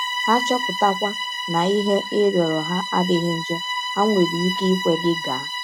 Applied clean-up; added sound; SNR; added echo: none; Bowed string instrument; 5 dB; none.